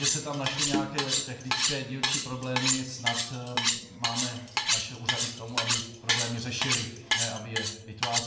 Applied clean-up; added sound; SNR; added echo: none; Cutlery, silverware; -5 dB; reverberation time 0.9 s.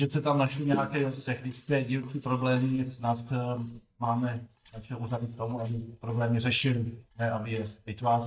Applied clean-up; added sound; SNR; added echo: neural mask model DeepFilterNet 3.